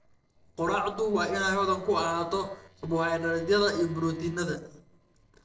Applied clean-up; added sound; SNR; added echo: neural separator model SepFormer DNS4.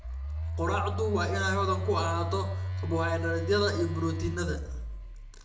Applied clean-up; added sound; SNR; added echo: none; Telephone; 1 dB; reverberation time 0.6 s.